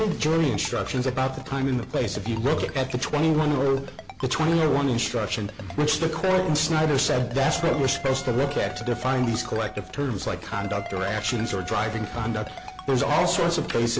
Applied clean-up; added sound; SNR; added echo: none; Ringtone + Wind instrument, woodwind instrument; 15 dB; none.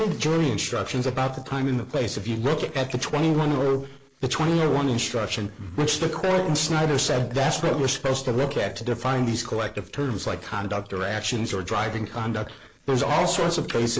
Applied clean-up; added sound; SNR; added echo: neural mask model Resemble Enhance denoiser.